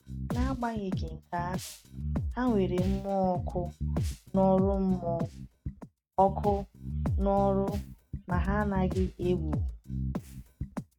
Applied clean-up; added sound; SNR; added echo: neural mask model RNNoise.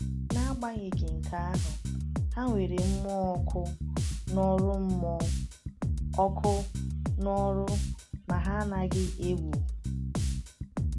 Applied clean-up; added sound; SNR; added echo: none; Bass guitar; -2 dB; none.